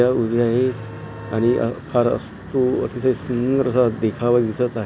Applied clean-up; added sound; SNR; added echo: none; none; none; none.